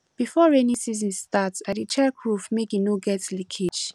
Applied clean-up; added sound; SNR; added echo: none; none; none; none.